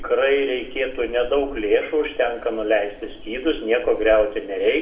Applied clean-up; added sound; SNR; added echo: none; Train; 16 dB; reverberation time 0.9 s.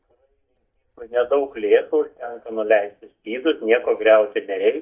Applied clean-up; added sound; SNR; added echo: neural mask model DeepFilterNet 3.